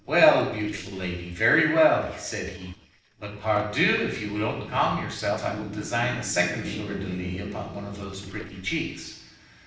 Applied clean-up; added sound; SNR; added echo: neural separator model SepFormer DNS4.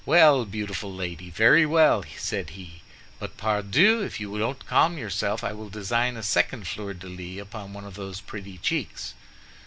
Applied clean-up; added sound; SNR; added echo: none; none; none; none.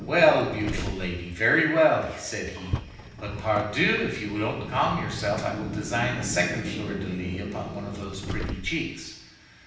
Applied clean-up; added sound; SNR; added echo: none; Car; 9 dB; reverberation time 0.9 s.